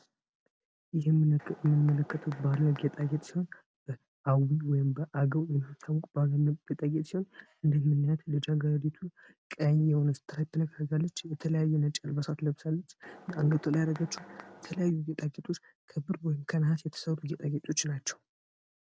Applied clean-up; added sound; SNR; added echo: none; Mechanisms; 19 dB; none.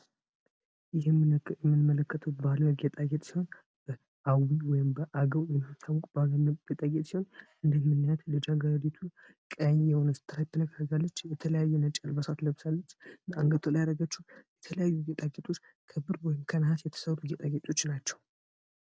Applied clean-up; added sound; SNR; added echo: none; none; none; none.